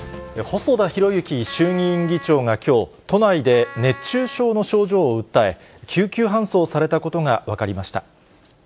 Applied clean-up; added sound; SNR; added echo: none; Wind instrument, woodwind instrument; 17 dB; none.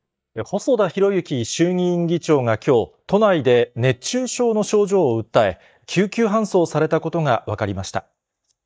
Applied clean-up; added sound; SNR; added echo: neural mask model DeepFilterNet 3.